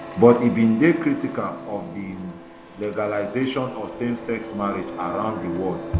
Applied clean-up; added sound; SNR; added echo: none; Printer; 12 dB; none.